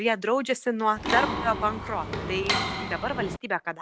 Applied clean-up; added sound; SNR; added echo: none; Mechanisms; 2 dB; none.